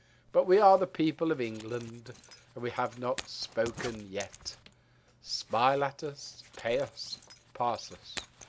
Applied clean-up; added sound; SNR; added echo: none; Zipper (clothing); 19 dB; none.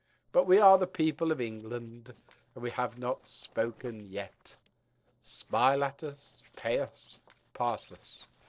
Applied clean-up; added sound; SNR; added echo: neural separator model SepFormer DNS4.